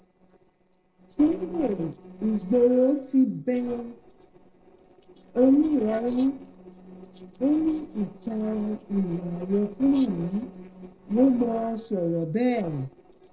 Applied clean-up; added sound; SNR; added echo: neural separator model SepFormer DNS4.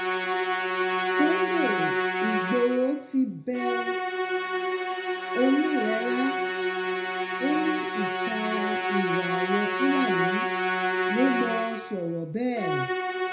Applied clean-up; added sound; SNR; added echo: none; Musical instrument; -2 dB; reverberation time 0.5 s.